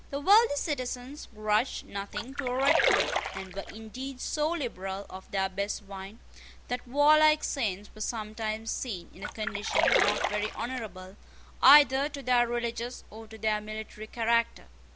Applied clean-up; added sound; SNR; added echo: none; Splash, splatter; 0 dB; none.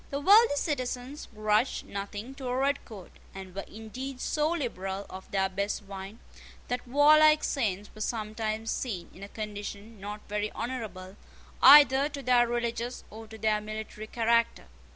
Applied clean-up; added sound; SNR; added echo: none; none; none; none.